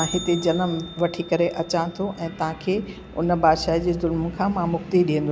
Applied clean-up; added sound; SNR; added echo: none; Bell; 18 dB; none.